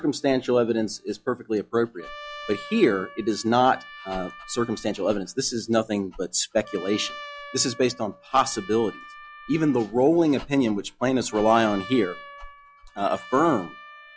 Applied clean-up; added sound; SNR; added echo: classical method log-MMSE.